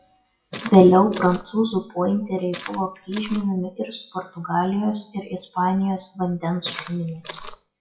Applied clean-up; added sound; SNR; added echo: classical method WPE with log-MMSE.